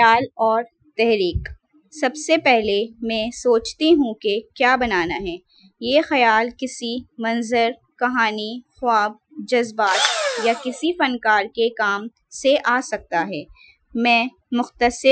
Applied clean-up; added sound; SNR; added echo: classical method Wiener filter.